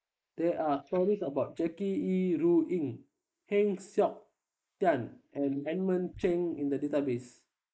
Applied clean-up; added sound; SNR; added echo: neural mask model Resemble Enhance denoiser.